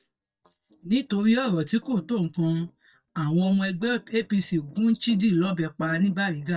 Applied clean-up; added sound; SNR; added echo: neural mask model DeepFilterNet 3.